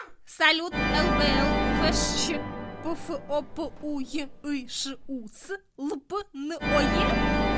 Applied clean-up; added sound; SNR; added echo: none; Organ; -2 dB; none.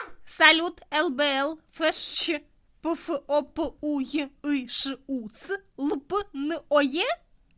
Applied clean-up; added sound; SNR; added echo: none; none; none; none.